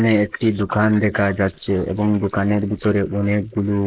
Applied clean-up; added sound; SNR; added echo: neural mask model Resemble Enhance denoiser.